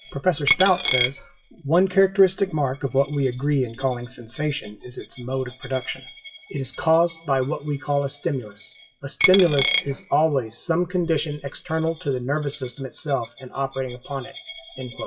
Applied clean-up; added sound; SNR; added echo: classical method WPE with log-MMSE.